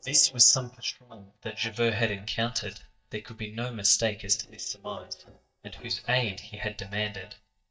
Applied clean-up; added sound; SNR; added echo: neural mask model DeepFilterNet 3.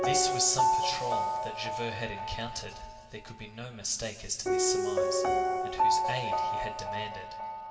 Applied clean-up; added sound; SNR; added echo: none; Piano; -5 dB; reverberation time 2.3 s.